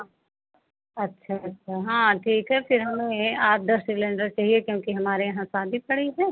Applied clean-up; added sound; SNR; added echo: none; none; none; none.